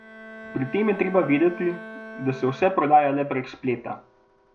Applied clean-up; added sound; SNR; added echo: none; Bowed string instrument; 17 dB; none.